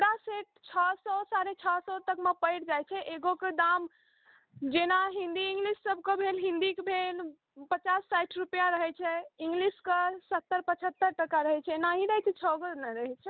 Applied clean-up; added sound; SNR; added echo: none; none; none; none.